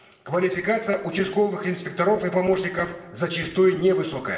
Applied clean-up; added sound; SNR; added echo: none; none; none; reverberation time 0.8 s.